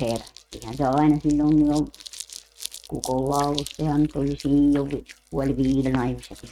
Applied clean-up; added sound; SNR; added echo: neural mask model RNNoise.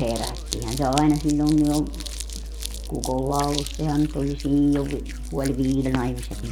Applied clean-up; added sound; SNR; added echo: none; Crumpling, crinkling; 15 dB; none.